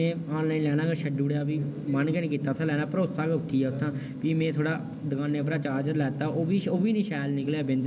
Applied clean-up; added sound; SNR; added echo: none; none; none; none.